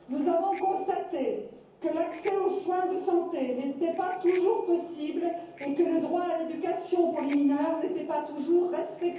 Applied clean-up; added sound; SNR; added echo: none; Bicycle bell; 19 dB; reverberation time 0.7 s.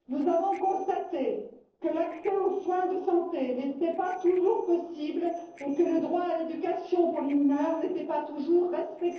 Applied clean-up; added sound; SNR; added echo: neural separator model SepFormer DNS4.